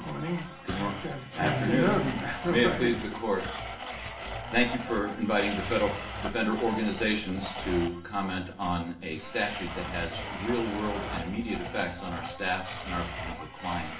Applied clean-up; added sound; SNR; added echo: none; Domestic sounds, home sounds; 8 dB; reverberation time 0.4 s.